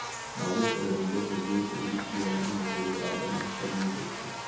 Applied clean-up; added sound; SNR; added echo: none; Buzz; 4 dB; reverberation time 1.1 s.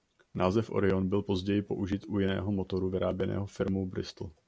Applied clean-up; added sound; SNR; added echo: none; none; none; none.